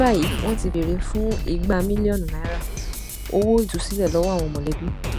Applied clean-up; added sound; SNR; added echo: none; Drum kit; 3 dB; none.